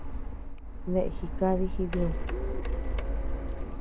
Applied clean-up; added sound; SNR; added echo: none; Printer; -3 dB; none.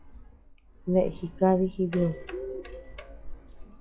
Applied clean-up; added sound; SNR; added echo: classical method log-MMSE.